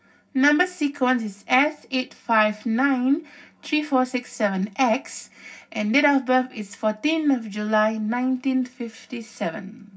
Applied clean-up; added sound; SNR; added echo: none; none; none; reverberation time 0.4 s.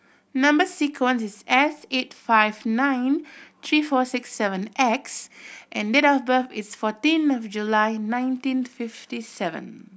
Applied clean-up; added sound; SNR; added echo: none; none; none; none.